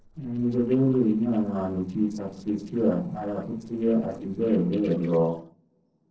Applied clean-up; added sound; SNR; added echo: neural separator model SepFormer DNS4.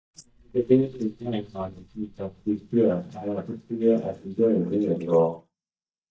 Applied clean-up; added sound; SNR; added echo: neural mask model DeepFilterNet 3.